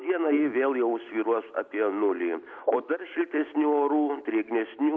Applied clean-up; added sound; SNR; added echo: neural mask model Resemble Enhance denoiser.